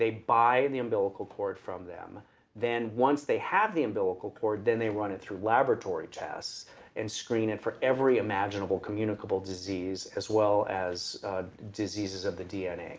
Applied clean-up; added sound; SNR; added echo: none; none; none; none.